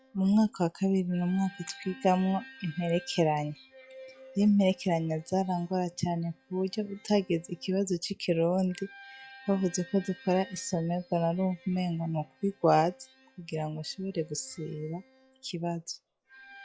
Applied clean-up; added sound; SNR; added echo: classical method log-MMSE.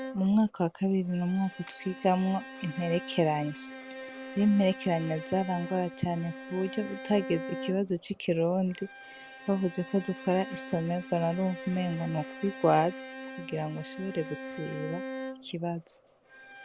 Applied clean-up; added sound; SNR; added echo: none; Bowed string instrument; 13 dB; none.